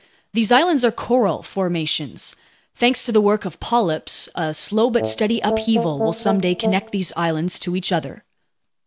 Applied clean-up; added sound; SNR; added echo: none; Brass instrument; 5 dB; none.